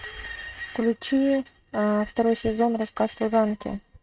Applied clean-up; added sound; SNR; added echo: neural mask model RNNoise.